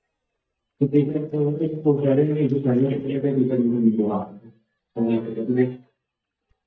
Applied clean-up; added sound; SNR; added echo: neural mask model DeepFilterNet 3.